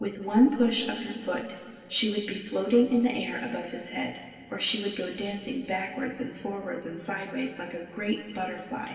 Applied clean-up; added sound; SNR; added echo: none; none; none; reverberation time 2.3 s.